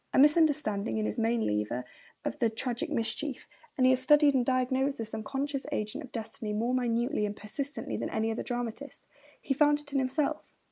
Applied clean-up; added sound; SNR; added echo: neural mask model Resemble Enhance denoiser.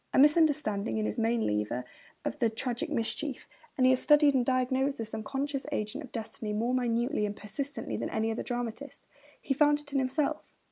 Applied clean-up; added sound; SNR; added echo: none; none; none; none.